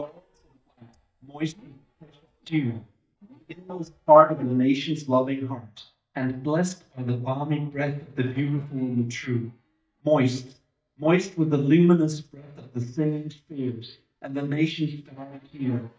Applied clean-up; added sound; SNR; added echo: neural mask model DeepFilterNet 3.